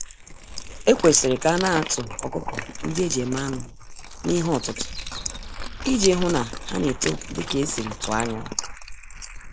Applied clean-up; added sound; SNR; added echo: neural mask model Resemble Enhance denoiser.